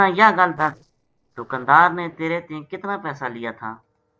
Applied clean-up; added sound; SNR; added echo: neural separator model SepFormer DNS4.